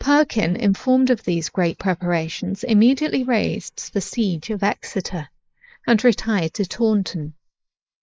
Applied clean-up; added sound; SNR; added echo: neural mask model Resemble Enhance denoiser.